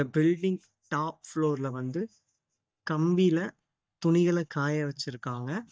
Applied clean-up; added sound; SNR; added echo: neural mask model DeepFilterNet 3.